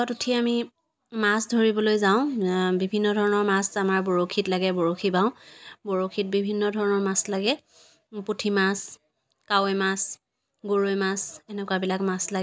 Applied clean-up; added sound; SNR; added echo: none; none; none; none.